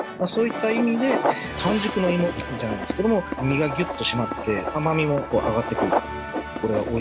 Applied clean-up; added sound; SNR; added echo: none; Writing; 6 dB; none.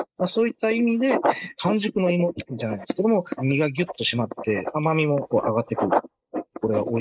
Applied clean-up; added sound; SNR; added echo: neural mask model Resemble Enhance denoiser.